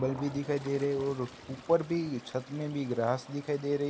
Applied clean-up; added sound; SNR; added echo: none; Toilet flush; 18 dB; none.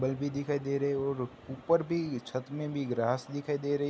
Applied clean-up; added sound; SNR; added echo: none; none; none; none.